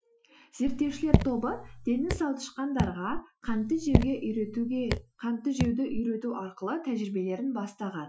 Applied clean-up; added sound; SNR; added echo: classical method Wiener filter.